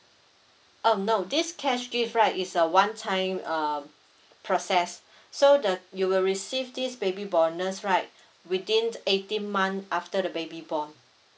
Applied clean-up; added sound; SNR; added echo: none; none; none; none.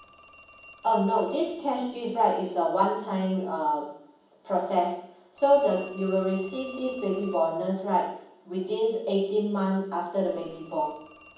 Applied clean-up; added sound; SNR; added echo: none; Telephone; 17 dB; reverberation time 1.2 s.